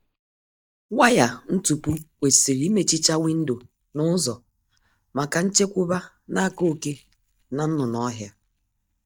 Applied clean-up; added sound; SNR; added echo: neural mask model DeepFilterNet 3.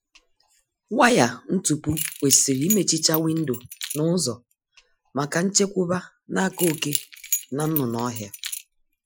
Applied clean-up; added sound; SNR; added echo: classical method Wiener filter.